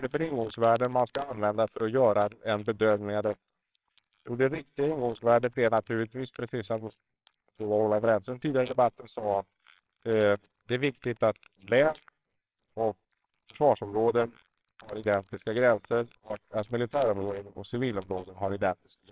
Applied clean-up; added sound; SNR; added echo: neural separator model SepFormer WHAMR!.